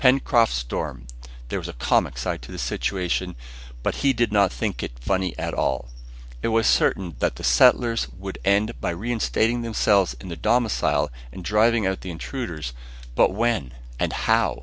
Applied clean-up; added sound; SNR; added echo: none; none; none; none.